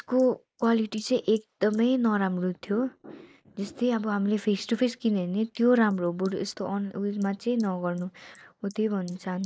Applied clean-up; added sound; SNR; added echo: neural mask model Resemble Enhance denoiser.